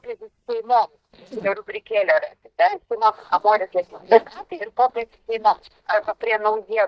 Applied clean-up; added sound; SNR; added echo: neural mask model DeepFilterNet 3.